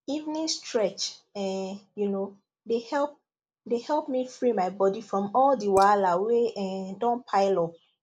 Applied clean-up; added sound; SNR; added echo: neural mask model Resemble Enhance denoiser.